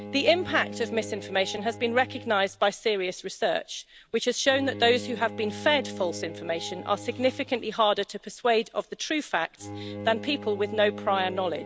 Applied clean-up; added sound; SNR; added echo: none; Bowed string instrument; 13 dB; none.